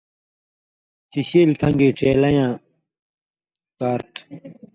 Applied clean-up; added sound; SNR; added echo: neural mask model DeepFilterNet 3.